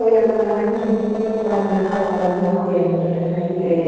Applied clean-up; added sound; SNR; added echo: neural separator model SepFormer DNS4.